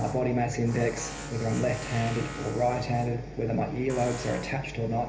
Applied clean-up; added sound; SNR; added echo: none; Tools; 13 dB; reverberation time 0.3 s.